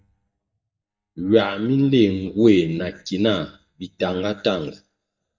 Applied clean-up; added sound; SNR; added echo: neural mask model DeepFilterNet 3.